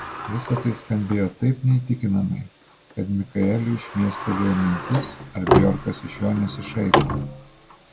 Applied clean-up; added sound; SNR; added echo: none; Sliding door; 4 dB; none.